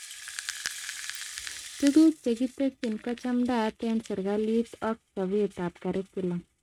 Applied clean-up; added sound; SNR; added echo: neural mask model RNNoise.